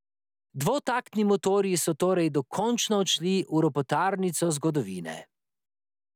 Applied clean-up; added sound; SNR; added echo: none; none; none; none.